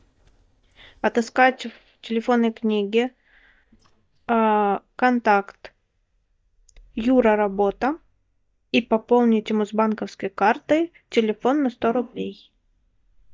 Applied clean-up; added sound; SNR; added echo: neural mask model DeepFilterNet 3.